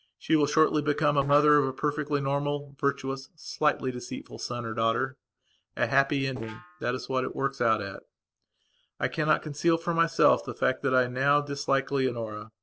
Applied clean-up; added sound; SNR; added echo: neural separator model SepFormer DNS4.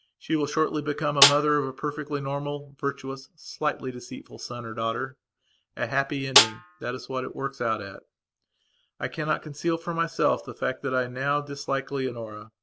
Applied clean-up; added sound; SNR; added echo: none; Snare drum; -3 dB; none.